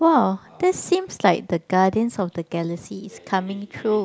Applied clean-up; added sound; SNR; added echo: none; none; none; none.